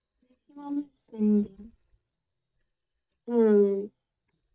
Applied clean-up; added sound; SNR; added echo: neural mask model DeepFilterNet 3.